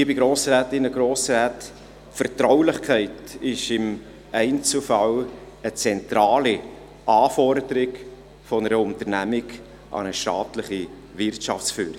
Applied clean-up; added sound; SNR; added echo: none; none; none; none.